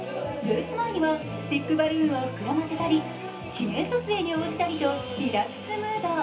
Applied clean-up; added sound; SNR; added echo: none; none; none; reverberation time 0.3 s.